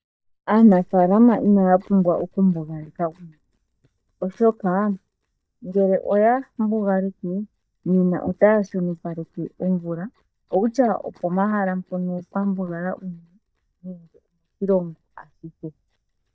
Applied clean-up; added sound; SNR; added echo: neural mask model DeepFilterNet 3.